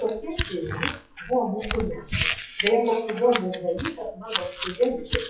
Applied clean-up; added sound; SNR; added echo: classical method WPE with log-MMSE.